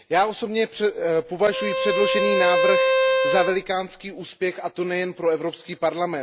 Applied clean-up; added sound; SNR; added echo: none; Bowed string instrument; -2 dB; none.